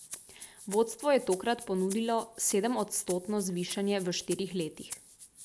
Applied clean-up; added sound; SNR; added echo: none; Rattle (instrument); 13 dB; none.